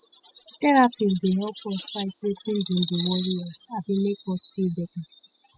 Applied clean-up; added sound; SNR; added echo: classical method spectral subtraction.